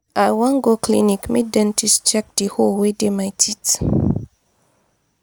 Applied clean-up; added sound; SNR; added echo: none; none; none; none.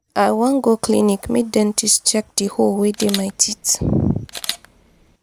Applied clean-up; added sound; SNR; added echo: none; Camera; 14 dB; none.